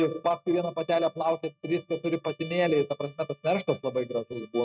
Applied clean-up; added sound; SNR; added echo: neural mask model RNNoise.